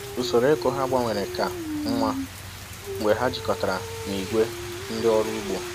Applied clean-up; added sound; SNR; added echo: none; Rain; 6 dB; none.